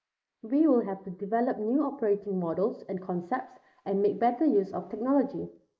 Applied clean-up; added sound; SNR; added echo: neural mask model Resemble Enhance denoiser.